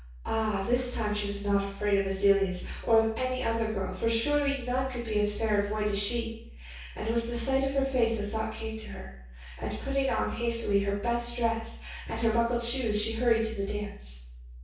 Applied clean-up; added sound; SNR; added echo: none; none; none; reverberation time 0.6 s.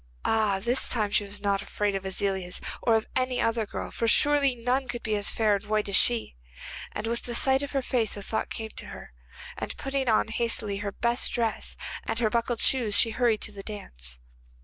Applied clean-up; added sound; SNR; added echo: none; none; none; none.